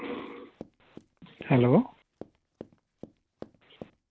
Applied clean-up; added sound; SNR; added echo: none; Run; 20 dB; none.